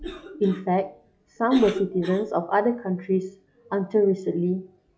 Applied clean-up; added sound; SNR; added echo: classical method log-MMSE.